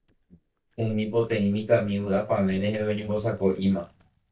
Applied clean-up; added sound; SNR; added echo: neural mask model DeepFilterNet 3.